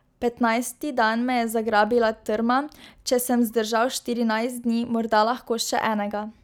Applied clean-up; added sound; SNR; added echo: none; none; none; none.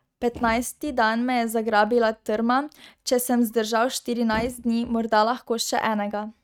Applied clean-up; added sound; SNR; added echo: neural mask model RNNoise.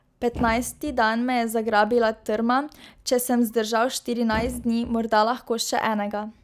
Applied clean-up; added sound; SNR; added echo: none; Thump, thud; 13 dB; none.